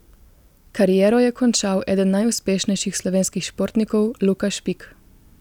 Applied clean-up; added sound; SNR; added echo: none; none; none; none.